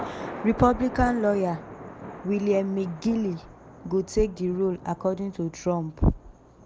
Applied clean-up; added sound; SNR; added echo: none; Thunder; 15 dB; none.